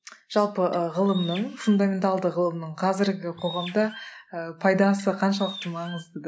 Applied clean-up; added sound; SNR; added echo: none; Bird; 18 dB; none.